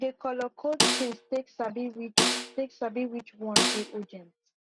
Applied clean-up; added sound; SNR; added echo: none; Snare drum; -4 dB; none.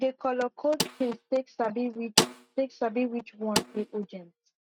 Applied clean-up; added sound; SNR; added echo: neural mask model RNNoise.